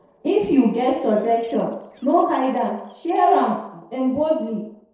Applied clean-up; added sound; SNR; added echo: neural separator model SepFormer DNS4.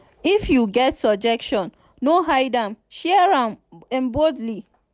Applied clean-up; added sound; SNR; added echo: none; none; none; none.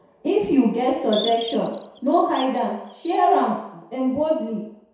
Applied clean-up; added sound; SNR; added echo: none; Bird; 3 dB; reverberation time 0.7 s.